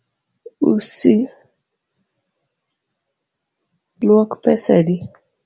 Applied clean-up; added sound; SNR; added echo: none; none; none; none.